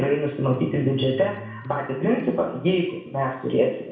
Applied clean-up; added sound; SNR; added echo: none; Electric guitar; 15 dB; reverberation time 0.7 s.